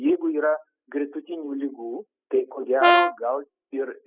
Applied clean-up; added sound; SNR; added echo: classical method spectral subtraction.